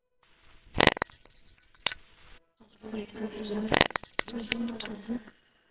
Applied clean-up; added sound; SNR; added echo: neural separator model SepFormer WHAMR!.